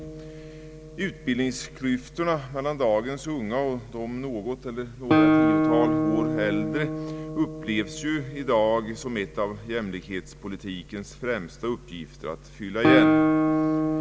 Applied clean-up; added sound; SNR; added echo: none; Guitar; -2 dB; none.